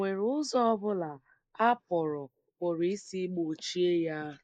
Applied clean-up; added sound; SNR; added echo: neural mask model Resemble Enhance denoiser.